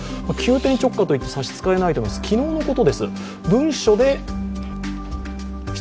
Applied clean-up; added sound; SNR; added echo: none; none; none; none.